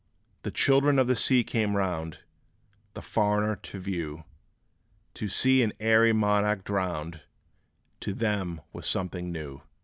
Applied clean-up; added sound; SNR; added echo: none; none; none; none.